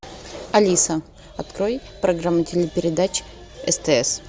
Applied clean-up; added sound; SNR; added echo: none; none; none; none.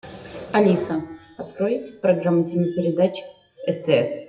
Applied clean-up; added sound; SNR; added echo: classical method WPE with log-MMSE.